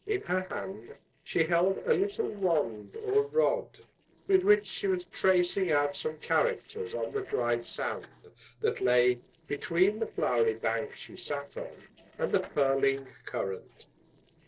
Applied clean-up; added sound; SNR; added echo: neural separator model SepFormer DNS4.